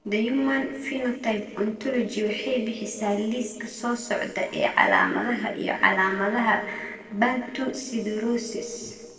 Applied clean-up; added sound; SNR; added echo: neural separator model SepFormer DNS4.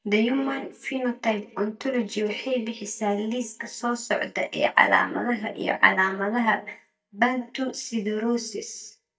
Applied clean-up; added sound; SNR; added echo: neural mask model DeepFilterNet 3.